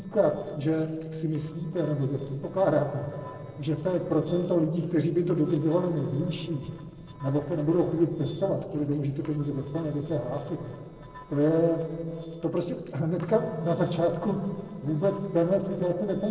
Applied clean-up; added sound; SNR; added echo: neural separator model SepFormer DNS4.